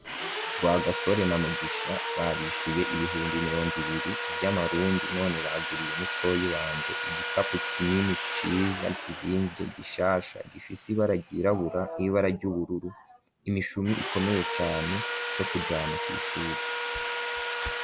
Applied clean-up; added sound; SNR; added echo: none; Sawing; 3 dB; none.